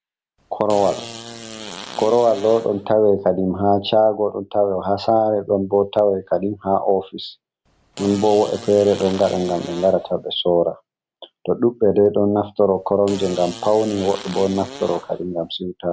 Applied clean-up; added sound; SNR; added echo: none; Fart; 16 dB; none.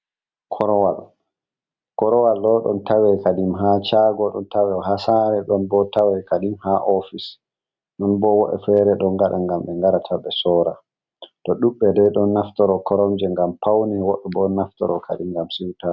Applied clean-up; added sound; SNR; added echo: none; none; none; none.